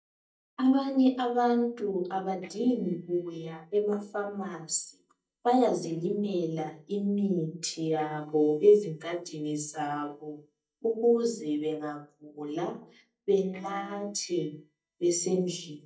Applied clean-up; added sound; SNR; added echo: neural mask model DeepFilterNet 3.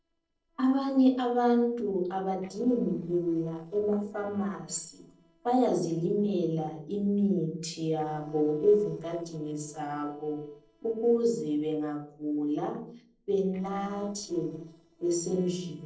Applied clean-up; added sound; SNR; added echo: neural separator model SepFormer DNS4.